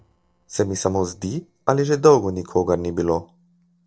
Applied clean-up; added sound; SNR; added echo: neural separator model SepFormer DNS4.